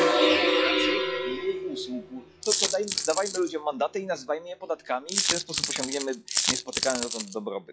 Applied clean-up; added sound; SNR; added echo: classical method log-MMSE.